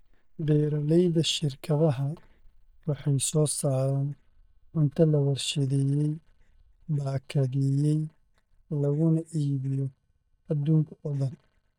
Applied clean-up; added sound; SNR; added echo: neural mask model DeepFilterNet 3.